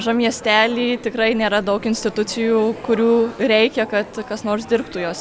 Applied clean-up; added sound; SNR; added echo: none; none; none; none.